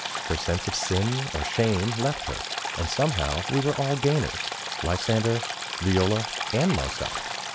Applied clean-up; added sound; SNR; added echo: none; Stream; 5 dB; none.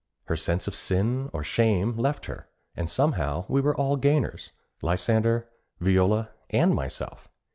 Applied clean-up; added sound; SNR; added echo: none; none; none; none.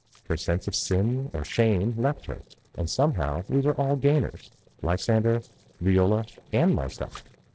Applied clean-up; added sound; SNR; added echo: neural separator model SepFormer DNS4.